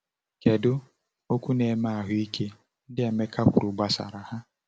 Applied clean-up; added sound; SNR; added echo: none; none; none; none.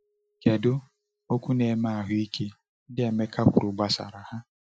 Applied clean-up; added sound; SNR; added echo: classical method Wiener filter.